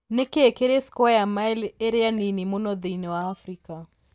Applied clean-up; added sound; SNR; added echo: neural mask model DeepFilterNet 3.